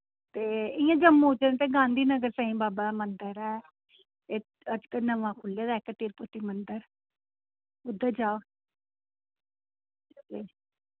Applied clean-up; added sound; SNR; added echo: none; none; none; none.